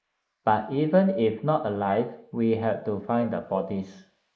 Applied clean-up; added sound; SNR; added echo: neural mask model Resemble Enhance denoiser.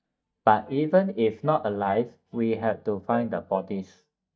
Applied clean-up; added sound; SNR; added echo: neural mask model DeepFilterNet 3.